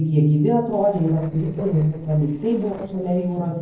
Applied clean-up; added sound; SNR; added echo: neural separator model SepFormer DNS4.